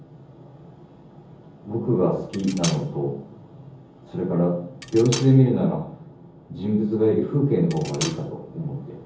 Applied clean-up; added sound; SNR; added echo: none; Cutlery, silverware; 13 dB; reverberation time 0.7 s.